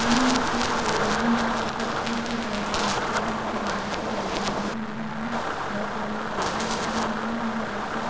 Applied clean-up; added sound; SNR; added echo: none; Wind; -4 dB; reverberation time 0.9 s.